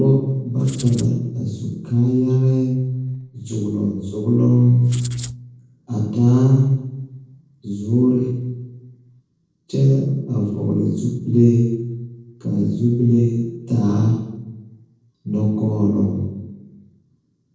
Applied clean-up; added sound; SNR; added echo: neural separator model SepFormer DNS4.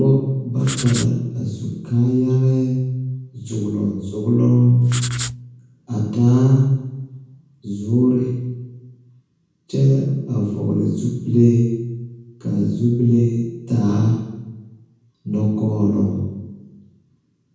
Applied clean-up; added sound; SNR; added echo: none; Writing; 10 dB; reverberation time 1.1 s.